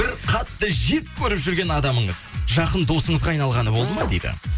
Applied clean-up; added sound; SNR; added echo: none; Drill; 9 dB; none.